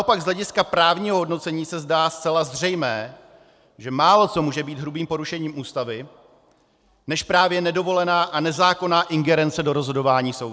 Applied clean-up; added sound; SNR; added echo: none; none; none; none.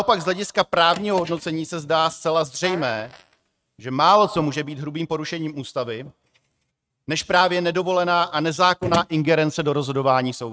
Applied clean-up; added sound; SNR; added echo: neural mask model RNNoise.